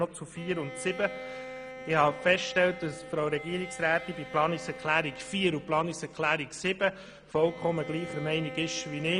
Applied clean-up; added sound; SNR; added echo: none; Bowed string instrument; 13 dB; none.